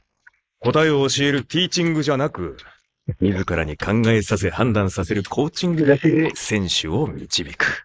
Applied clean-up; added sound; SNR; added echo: neural mask model Resemble Enhance denoiser.